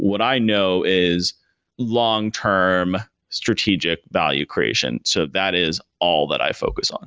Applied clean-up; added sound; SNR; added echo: none; none; none; none.